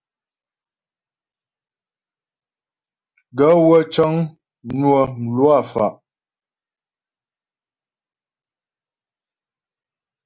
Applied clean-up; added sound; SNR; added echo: none; none; none; none.